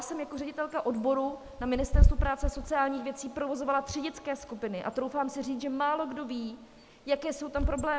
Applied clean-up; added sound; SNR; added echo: none; Wind / Bird; 0 dB; none.